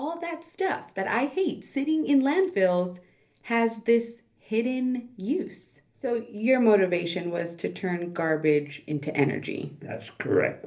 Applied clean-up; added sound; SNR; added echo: none; none; none; reverberation time 0.3 s.